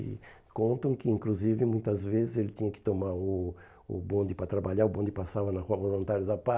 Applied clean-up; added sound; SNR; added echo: none; none; none; none.